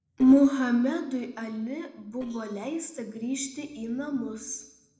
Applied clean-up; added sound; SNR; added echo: neural separator model SepFormer DNS4.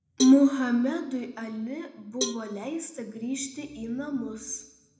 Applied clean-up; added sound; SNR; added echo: none; Cowbell; 13 dB; reverberation time 0.7 s.